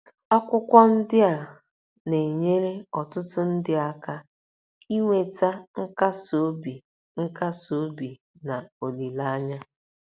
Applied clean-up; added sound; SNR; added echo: none; none; none; none.